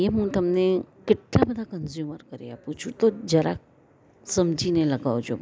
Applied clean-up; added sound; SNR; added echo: none; none; none; none.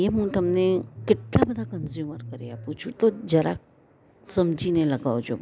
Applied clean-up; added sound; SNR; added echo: none; Bass guitar; 14 dB; none.